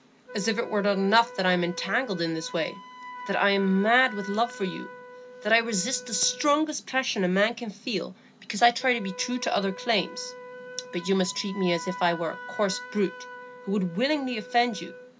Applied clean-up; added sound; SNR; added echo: none; Wind instrument, woodwind instrument; 15 dB; none.